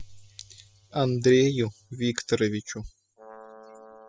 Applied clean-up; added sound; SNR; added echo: classical method spectral subtraction.